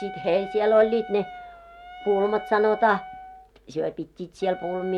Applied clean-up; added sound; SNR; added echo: none; Wind instrument, woodwind instrument; 15 dB; none.